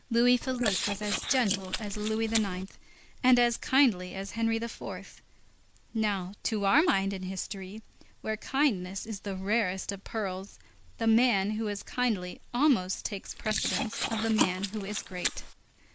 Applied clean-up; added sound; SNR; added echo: neural mask model Resemble Enhance denoiser.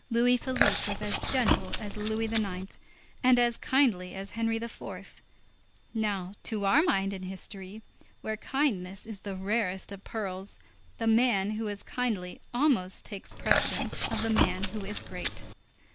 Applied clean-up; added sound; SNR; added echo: none; Chewing, mastication; 0 dB; none.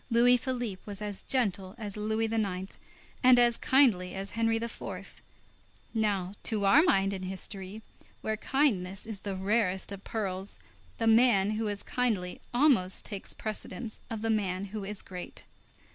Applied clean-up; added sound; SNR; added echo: none; none; none; none.